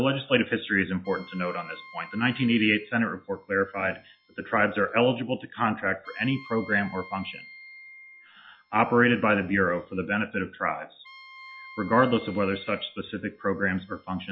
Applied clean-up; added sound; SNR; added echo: classical method log-MMSE.